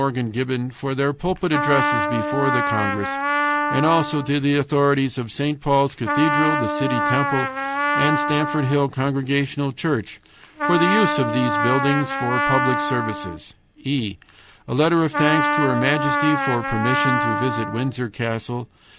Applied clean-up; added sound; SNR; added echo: none; Trumpet; 2 dB; none.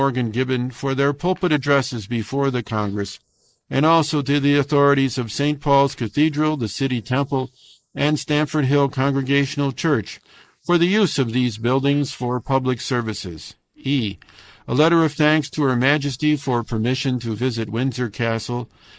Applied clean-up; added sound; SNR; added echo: neural mask model Resemble Enhance denoiser.